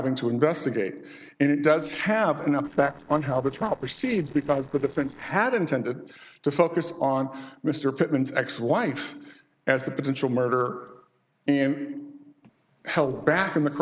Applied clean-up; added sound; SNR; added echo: neural separator model SepFormer DNS4.